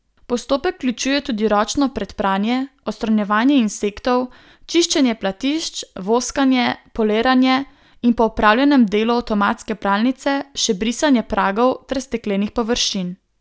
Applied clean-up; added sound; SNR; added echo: none; none; none; none.